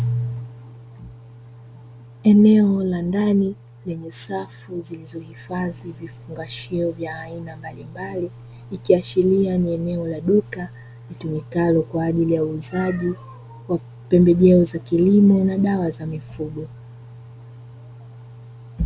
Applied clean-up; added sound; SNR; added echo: none; none; none; none.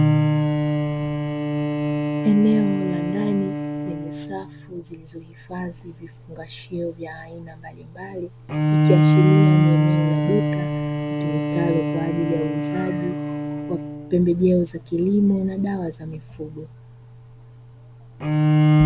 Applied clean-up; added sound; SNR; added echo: none; Bowed string instrument; -3 dB; none.